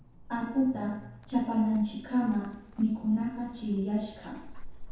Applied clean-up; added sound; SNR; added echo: none; Dog; 15 dB; reverberation time 0.8 s.